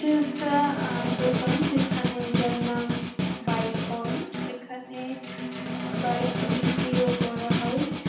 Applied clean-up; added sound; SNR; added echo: none; Snare drum; -1 dB; reverberation time 0.9 s.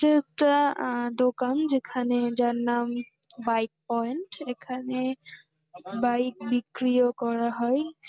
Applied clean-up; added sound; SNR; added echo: none; none; none; none.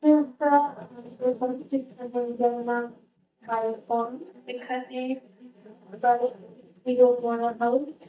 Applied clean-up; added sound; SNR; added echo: neural mask model DeepFilterNet 3.